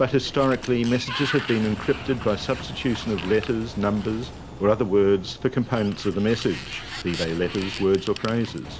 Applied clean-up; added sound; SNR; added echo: none; Engine + Sliding door; 12 dB; none.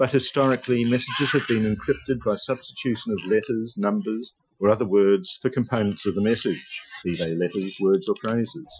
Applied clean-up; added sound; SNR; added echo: classical method Wiener filter.